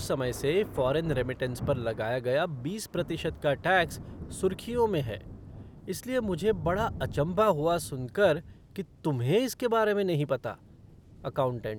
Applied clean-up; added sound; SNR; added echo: none; Thunder; 14 dB; none.